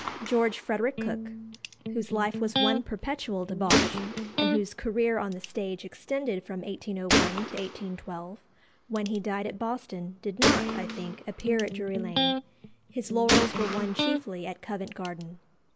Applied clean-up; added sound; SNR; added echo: none; Gunshot, gunfire + Electric guitar; 0 dB; none.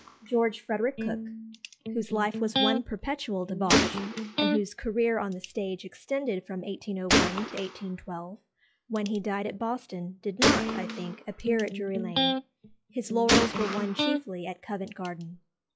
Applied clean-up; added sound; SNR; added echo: classical method log-MMSE.